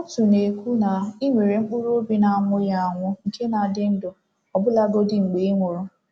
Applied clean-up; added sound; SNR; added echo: none; none; none; none.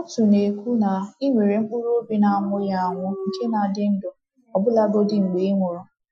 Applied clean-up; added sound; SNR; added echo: classical method Wiener filter.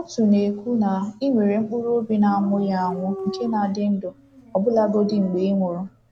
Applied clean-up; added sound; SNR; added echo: none; Dog; 17 dB; none.